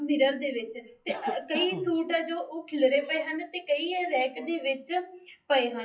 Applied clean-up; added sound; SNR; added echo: classical method WPE with log-MMSE.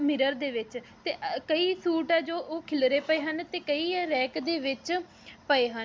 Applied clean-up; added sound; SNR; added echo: none; none; none; none.